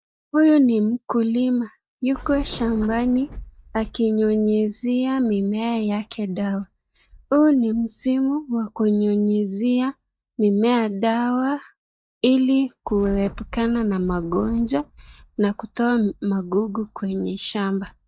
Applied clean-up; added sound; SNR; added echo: neural mask model DeepFilterNet 3.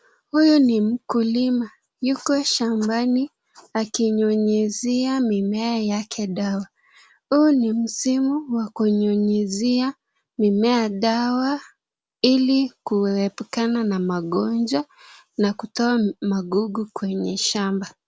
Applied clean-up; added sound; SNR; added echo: none; none; none; none.